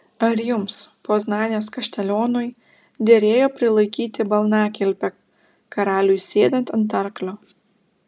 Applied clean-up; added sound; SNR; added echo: none; none; none; none.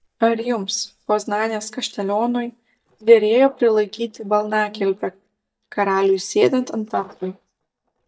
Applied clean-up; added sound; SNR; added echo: neural mask model DeepFilterNet 3.